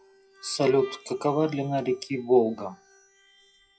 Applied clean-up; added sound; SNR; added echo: classical method WPE with log-MMSE.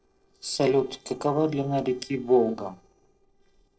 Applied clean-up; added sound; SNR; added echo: neural separator model SepFormer DNS4.